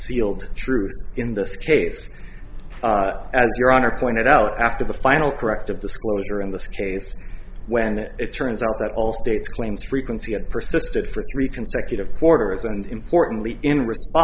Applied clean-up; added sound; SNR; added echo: none; Buzz; 12 dB; none.